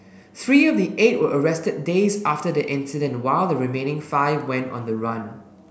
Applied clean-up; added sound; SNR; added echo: none; none; none; none.